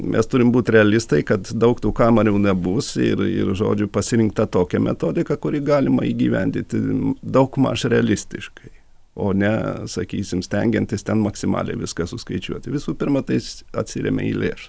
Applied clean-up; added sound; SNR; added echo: none; none; none; none.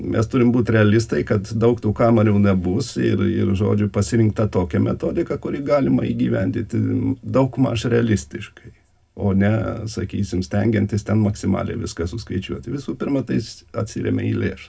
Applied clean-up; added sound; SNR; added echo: none; none; none; reverberation time 0.2 s.